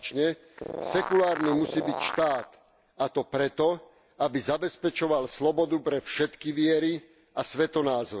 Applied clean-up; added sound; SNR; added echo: none; Animal; 6 dB; none.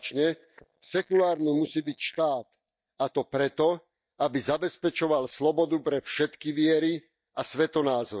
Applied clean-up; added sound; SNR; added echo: neural mask model DeepFilterNet 3.